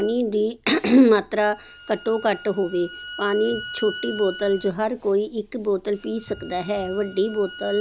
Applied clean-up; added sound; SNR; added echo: none; Bowed string instrument; 17 dB; none.